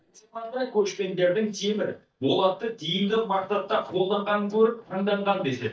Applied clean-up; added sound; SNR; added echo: neural mask model DeepFilterNet 3.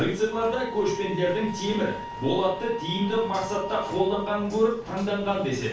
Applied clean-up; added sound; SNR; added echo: none; Wind instrument, woodwind instrument; 12 dB; reverberation time 0.3 s.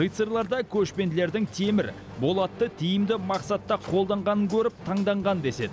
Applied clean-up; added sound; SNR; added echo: none; none; none; none.